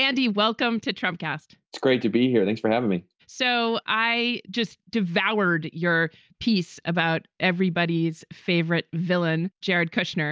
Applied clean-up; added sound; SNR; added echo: none; none; none; none.